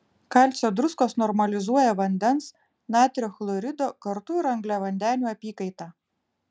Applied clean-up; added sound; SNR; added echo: none; none; none; none.